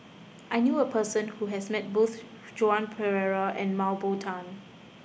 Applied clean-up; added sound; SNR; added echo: none; none; none; none.